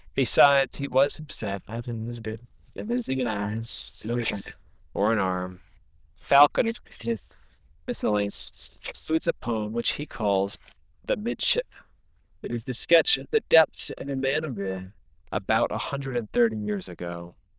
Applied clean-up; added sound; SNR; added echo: neural diffusion model UNIVERSE++.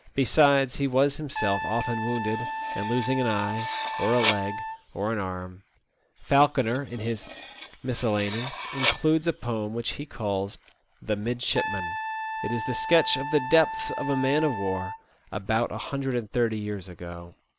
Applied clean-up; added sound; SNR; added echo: none; Cutlery, silverware + Trumpet; 5 dB; none.